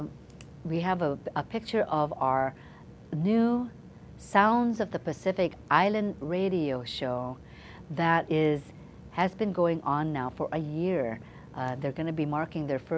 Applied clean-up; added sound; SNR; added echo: none; none; none; none.